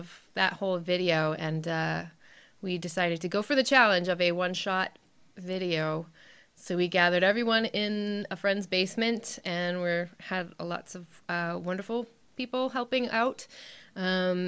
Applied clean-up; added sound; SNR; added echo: none; none; none; none.